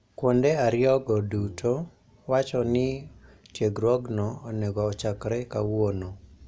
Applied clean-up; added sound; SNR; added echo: none; Brass instrument; 19 dB; none.